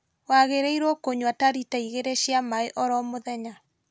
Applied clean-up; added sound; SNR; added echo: none; none; none; none.